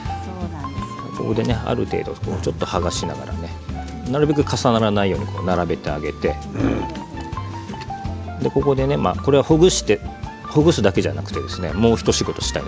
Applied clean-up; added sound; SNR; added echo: none; none; none; none.